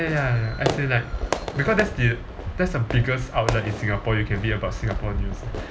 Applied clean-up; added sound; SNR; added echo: none; Fireworks; 9 dB; none.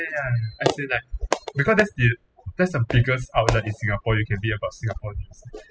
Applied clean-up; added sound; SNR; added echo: classical method spectral subtraction.